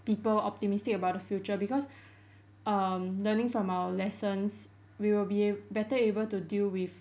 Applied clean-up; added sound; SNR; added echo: none; none; none; none.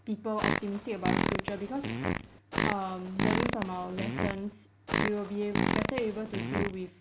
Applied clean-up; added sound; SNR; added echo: none; Fart; -3 dB; none.